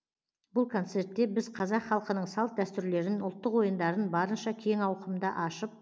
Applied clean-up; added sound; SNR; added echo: none; none; none; none.